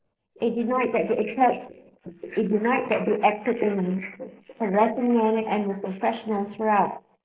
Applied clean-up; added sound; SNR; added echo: neural mask model Resemble Enhance denoiser.